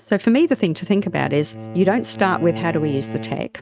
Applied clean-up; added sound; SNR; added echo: neural mask model RNNoise.